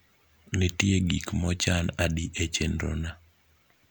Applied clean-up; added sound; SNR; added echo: none; none; none; none.